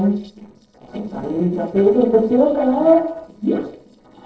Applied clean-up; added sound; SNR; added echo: neural separator model SepFormer DNS4.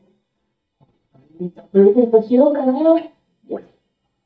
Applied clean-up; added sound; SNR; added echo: neural mask model DeepFilterNet 3.